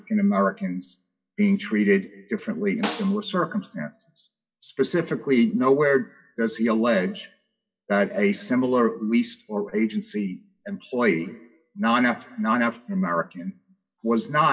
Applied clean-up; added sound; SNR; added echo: classical method WPE with log-MMSE.